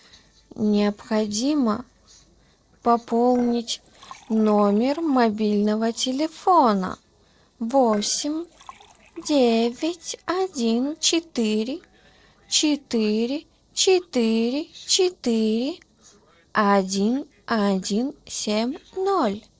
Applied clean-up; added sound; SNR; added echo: neural separator model SepFormer DNS4.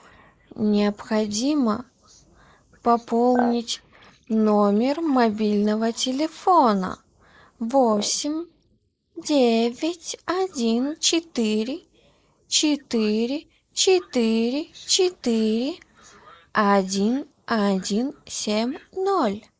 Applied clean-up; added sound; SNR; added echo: neural mask model Resemble Enhance denoiser.